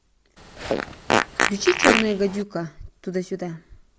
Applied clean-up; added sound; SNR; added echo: none; Fart; -4 dB; none.